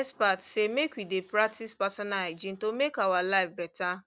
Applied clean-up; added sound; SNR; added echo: none; none; none; none.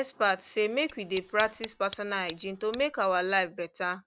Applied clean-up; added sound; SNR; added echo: none; Tick; 17 dB; none.